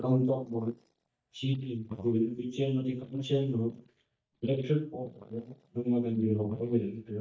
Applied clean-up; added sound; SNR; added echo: neural mask model DeepFilterNet 3.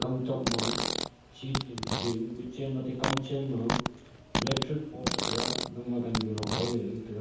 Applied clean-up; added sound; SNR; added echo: none; Fart; 0 dB; reverberation time 0.9 s.